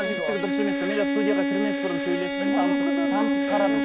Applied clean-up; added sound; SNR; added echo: none; Bowed string instrument; -4 dB; none.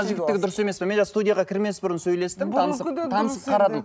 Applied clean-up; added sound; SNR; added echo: none; none; none; none.